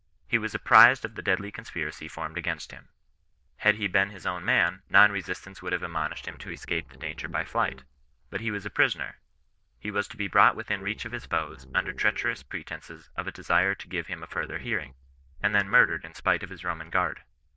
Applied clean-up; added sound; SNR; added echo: neural diffusion model UNIVERSE++.